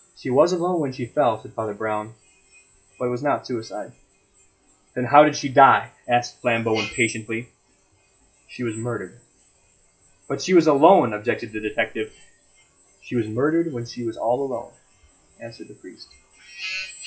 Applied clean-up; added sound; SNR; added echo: classical method log-MMSE.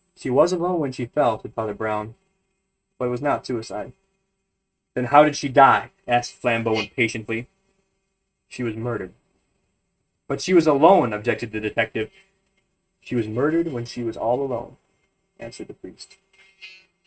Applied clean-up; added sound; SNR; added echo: neural mask model RNNoise.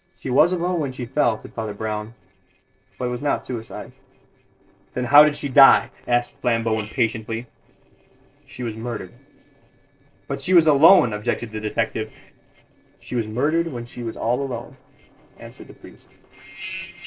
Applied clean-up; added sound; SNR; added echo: neural separator model SepFormer DNS4.